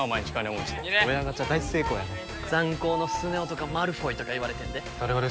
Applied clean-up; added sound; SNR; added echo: none; Bird; 14 dB; none.